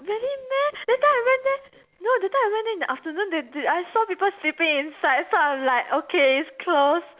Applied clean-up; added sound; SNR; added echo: none; none; none; none.